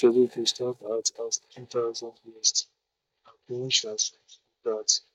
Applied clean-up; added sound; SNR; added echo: neural mask model DeepFilterNet 3.